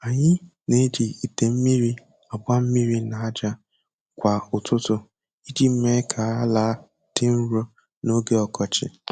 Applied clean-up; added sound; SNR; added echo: none; none; none; none.